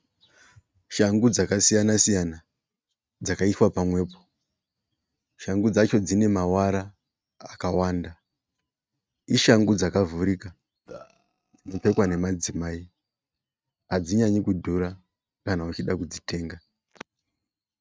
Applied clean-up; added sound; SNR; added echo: neural mask model RNNoise.